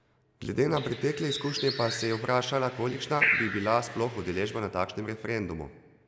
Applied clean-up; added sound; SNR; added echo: none; Bird; 4 dB; none.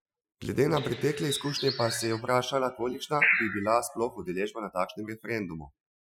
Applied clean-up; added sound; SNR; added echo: classical method Wiener filter.